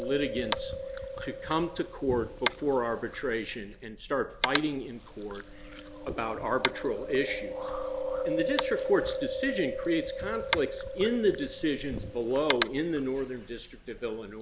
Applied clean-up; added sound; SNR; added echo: none; Chewing, mastication + Tap; 4 dB; none.